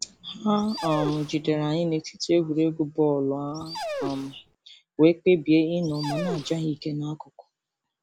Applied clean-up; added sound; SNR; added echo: none; Dog; 11 dB; none.